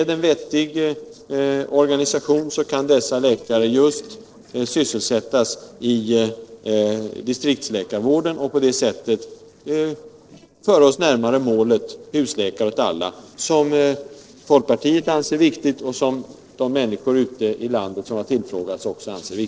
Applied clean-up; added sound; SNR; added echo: neural separator model SepFormer DNS4.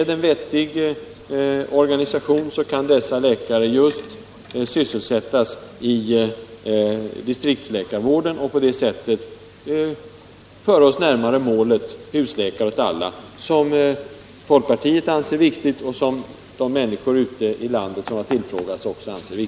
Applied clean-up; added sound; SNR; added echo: none; none; none; none.